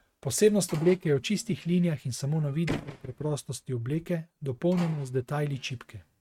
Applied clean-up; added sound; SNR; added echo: neural mask model RNNoise.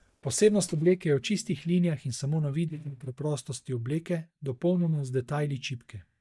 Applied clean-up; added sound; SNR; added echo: neural mask model DeepFilterNet 3.